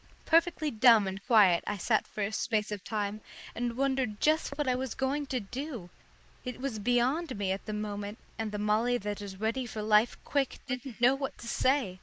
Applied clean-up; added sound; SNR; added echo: neural mask model Resemble Enhance denoiser.